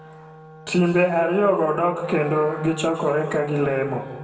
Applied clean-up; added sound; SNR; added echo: none; Wind instrument, woodwind instrument; 18 dB; reverberation time 1.7 s.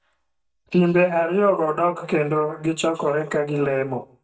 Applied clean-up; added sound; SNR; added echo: neural mask model DeepFilterNet 3.